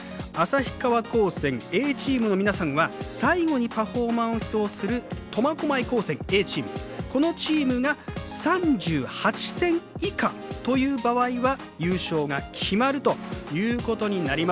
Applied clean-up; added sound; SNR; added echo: none; none; none; none.